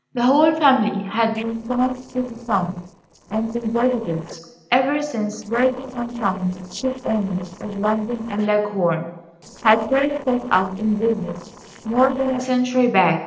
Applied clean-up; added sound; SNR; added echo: neural separator model SepFormer DNS4.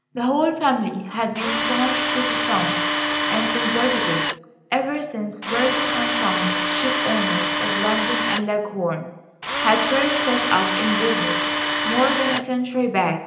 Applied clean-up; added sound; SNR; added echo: none; Tools; -2 dB; reverberation time 0.9 s.